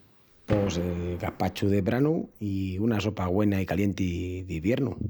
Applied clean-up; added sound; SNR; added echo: none; Gunshot, gunfire; 14 dB; none.